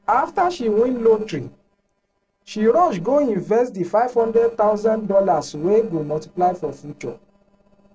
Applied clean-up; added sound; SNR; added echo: neural separator model SepFormer DNS4.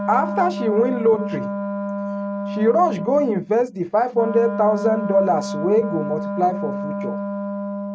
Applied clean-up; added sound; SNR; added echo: neural mask model RNNoise.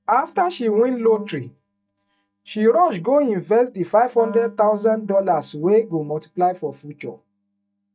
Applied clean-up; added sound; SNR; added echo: neural mask model DeepFilterNet 3.